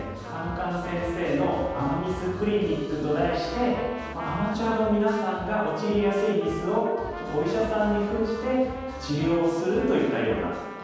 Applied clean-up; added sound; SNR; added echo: none; Trumpet; 15 dB; reverberation time 1.2 s.